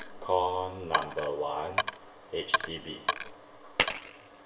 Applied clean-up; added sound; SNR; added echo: none; Coin (dropping); 3 dB; reverberation time 0.8 s.